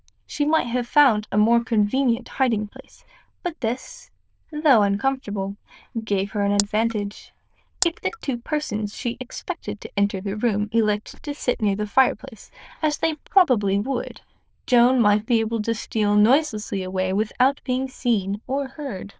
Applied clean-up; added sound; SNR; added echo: neural diffusion model UNIVERSE++.